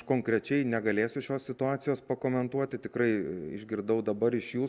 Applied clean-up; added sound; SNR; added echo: none; none; none; none.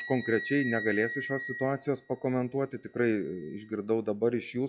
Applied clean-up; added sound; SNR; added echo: classical method log-MMSE.